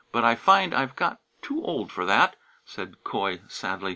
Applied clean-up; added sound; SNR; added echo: none; none; none; none.